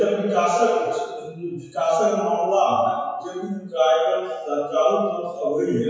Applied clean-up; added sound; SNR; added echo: classical method WPE with log-MMSE.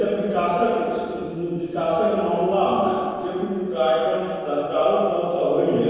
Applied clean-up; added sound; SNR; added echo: neural separator model SepFormer DNS4.